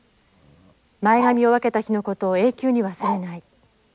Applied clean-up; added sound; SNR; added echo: none; Bark; 11 dB; none.